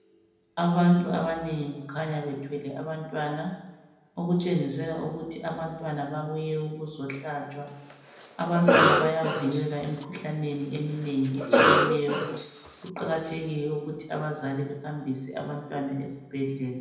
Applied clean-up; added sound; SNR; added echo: none; Cough; -4 dB; reverberation time 0.9 s.